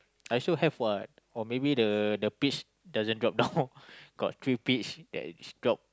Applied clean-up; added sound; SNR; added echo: none; none; none; none.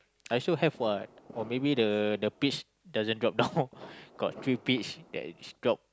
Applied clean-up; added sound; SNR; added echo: none; Fireworks; 19 dB; none.